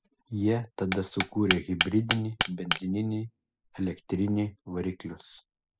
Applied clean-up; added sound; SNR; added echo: classical method spectral subtraction.